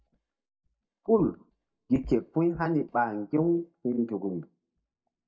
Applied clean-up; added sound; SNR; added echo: neural mask model DeepFilterNet 3.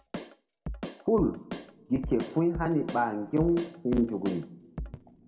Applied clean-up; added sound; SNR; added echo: none; Drum kit; 11 dB; reverberation time 2.1 s.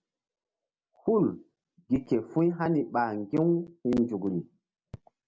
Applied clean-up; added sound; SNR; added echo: none; none; none; none.